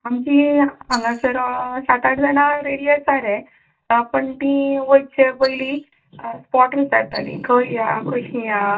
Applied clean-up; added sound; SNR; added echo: neural mask model DeepFilterNet 3.